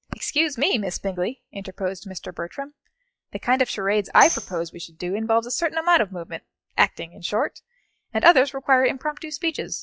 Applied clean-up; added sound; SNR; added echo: classical method log-MMSE.